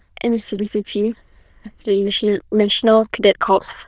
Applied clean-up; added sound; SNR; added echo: neural diffusion model UNIVERSE++.